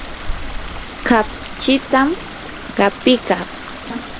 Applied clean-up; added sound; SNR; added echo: none; Stream; 8 dB; none.